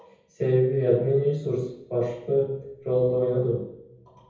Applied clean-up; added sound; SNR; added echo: none; none; none; reverberation time 0.9 s.